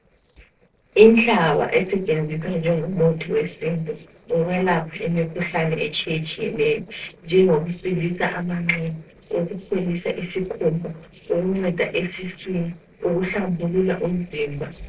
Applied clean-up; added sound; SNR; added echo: neural separator model SepFormer DNS4.